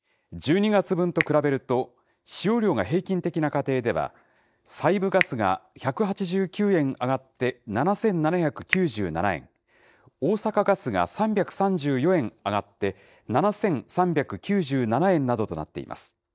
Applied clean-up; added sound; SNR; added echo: neural mask model DeepFilterNet 3.